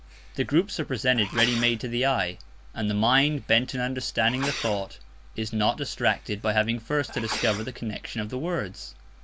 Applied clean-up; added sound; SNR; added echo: none; Sneeze; 12 dB; none.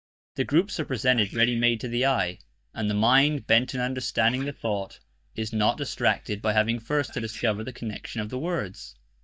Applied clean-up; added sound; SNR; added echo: neural mask model DeepFilterNet 3.